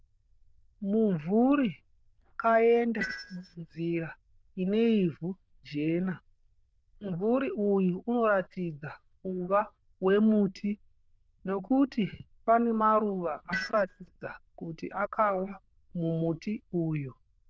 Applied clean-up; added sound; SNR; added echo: neural diffusion model UNIVERSE++.